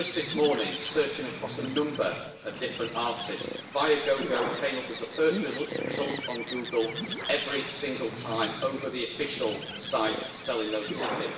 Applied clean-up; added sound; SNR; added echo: none; Bird; 5 dB; reverberation time 1.3 s.